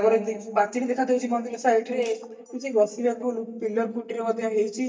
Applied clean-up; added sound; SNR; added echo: neural mask model DeepFilterNet 3.